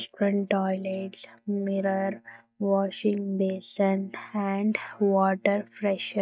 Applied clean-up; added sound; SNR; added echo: neural mask model DeepFilterNet 3.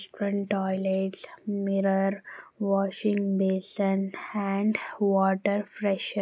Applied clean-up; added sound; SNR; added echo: none; none; none; none.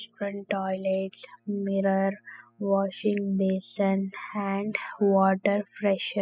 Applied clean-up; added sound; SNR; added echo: classical method spectral subtraction.